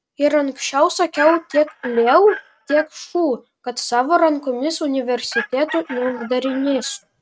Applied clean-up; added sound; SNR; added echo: neural mask model RNNoise.